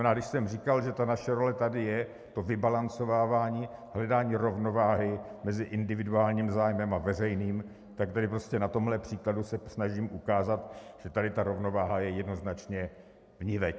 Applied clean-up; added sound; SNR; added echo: none; none; none; none.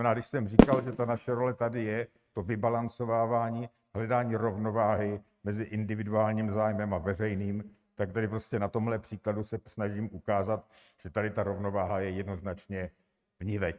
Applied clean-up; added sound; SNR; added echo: neural mask model RNNoise.